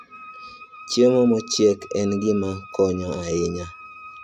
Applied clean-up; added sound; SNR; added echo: none; Wind instrument, woodwind instrument; 19 dB; none.